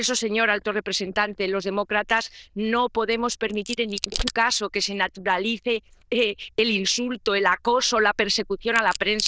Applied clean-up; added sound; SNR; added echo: neural diffusion model UNIVERSE++.